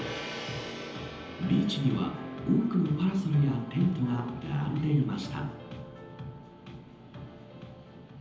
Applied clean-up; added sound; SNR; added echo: none; Gong; 15 dB; reverberation time 0.9 s.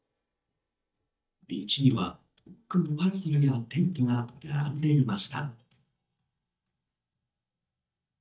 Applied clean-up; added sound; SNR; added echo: neural mask model DeepFilterNet 3.